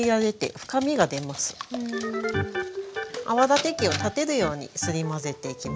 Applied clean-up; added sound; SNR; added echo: none; none; none; none.